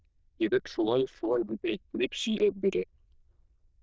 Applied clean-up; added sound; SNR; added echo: neural diffusion model UNIVERSE++.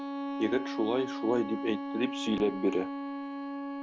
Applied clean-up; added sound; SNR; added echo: none; Bowed string instrument; 4 dB; none.